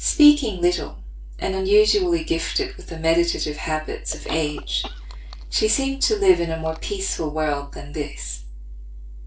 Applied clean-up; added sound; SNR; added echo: neural separator model SepFormer DNS4.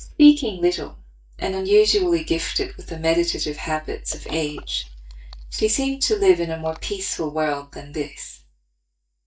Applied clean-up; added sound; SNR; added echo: neural mask model DeepFilterNet 3.